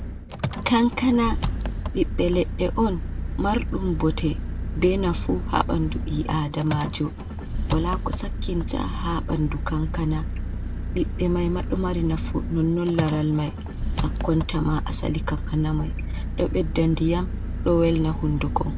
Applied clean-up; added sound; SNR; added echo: none; Engine; 3 dB; none.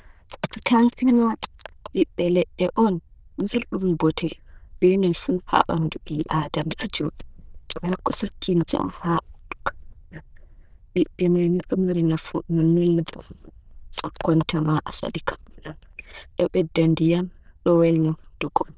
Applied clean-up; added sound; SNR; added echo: neural diffusion model UNIVERSE++.